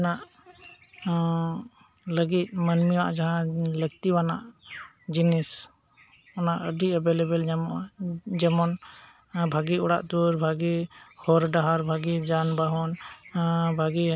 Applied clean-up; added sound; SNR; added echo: none; none; none; none.